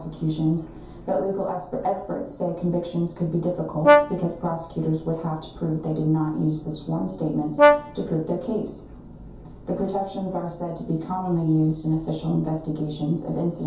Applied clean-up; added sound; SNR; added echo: none; Brass instrument; -3 dB; reverberation time 0.6 s.